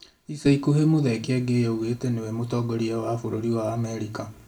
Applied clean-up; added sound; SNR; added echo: none; none; none; reverberation time 0.3 s.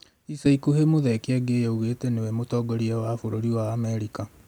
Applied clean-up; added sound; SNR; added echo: none; none; none; none.